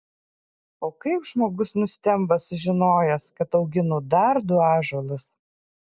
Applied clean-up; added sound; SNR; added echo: none; none; none; none.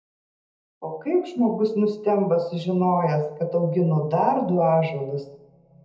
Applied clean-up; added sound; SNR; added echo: none; none; none; reverberation time 0.8 s.